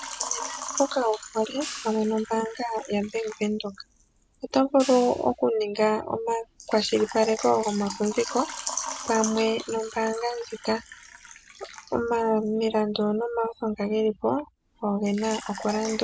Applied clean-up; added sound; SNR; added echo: none; Water / Liquid + Hi-hat; 13 dB; none.